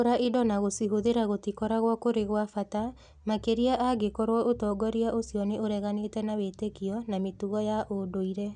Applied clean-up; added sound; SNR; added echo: none; none; none; none.